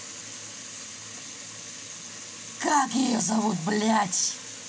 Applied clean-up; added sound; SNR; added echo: none; none; none; none.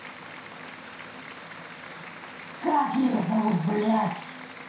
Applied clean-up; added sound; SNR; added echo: none; Applause; 14 dB; reverberation time 0.6 s.